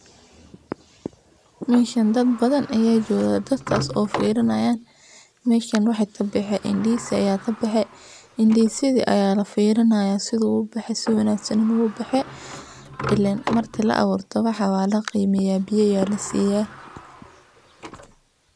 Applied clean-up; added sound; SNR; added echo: none; Sliding door; 15 dB; none.